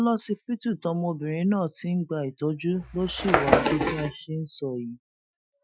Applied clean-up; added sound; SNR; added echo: classical method Wiener filter.